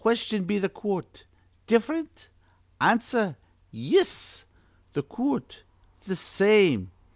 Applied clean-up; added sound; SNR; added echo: none; none; none; none.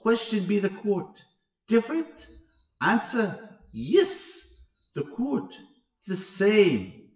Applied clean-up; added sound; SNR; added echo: classical method WPE with log-MMSE.